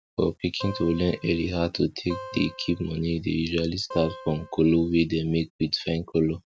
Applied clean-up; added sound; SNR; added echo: none; Acoustic guitar; 16 dB; none.